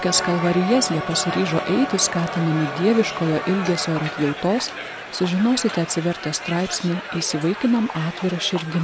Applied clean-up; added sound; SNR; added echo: none; Crowd; 8 dB; none.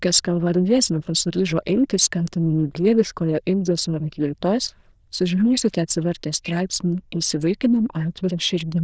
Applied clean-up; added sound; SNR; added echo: neural diffusion model UNIVERSE++.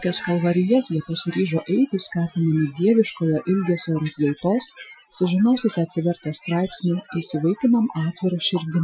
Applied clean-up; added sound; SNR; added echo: classical method Wiener filter.